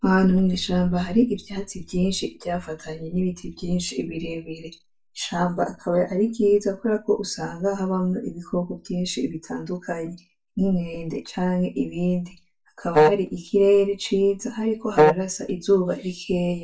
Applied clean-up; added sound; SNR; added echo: neural mask model DeepFilterNet 3.